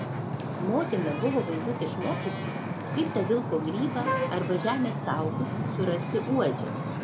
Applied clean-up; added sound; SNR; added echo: none; Wind instrument, woodwind instrument + Wind / Ocean; 1 dB; none.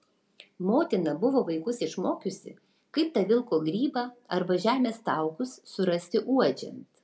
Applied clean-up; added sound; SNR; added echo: none; none; none; none.